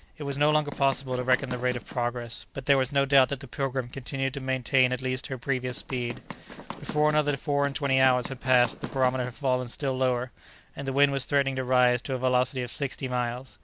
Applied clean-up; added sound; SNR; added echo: none; Run; 14 dB; none.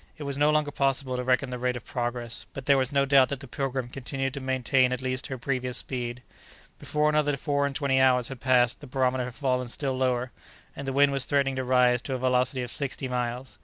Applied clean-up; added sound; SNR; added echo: none; none; none; none.